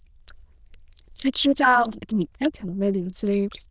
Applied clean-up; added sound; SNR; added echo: neural diffusion model UNIVERSE++.